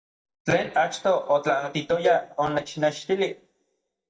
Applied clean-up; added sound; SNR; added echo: neural mask model DeepFilterNet 3.